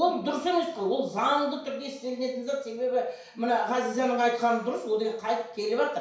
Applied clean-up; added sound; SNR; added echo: none; none; none; reverberation time 0.6 s.